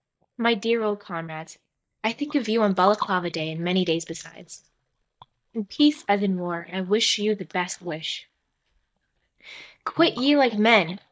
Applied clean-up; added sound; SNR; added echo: neural mask model DeepFilterNet 3.